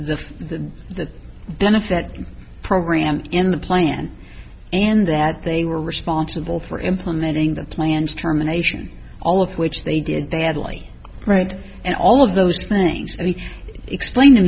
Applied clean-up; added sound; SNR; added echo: none; none; none; none.